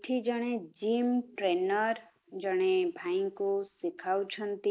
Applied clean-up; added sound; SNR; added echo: none; none; none; none.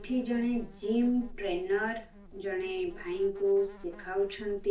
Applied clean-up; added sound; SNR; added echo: none; Insect; 16 dB; reverberation time 0.2 s.